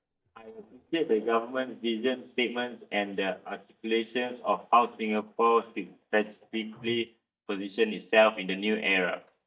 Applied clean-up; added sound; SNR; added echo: neural mask model DeepFilterNet 3.